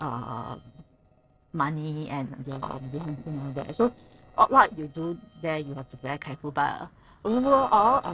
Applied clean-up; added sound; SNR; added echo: neural separator model SepFormer DNS4.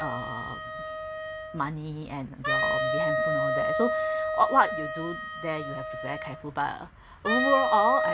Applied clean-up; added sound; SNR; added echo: none; Wind instrument, woodwind instrument; 0 dB; none.